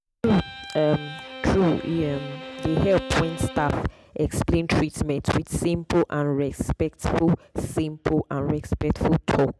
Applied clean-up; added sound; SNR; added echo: none; Bowed string instrument; 13 dB; none.